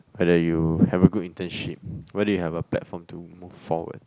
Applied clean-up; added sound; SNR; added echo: none; none; none; none.